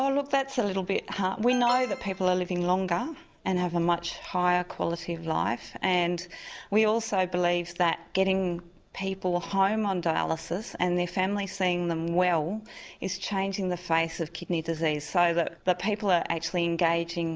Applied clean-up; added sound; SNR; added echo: none; Alarm; 12 dB; none.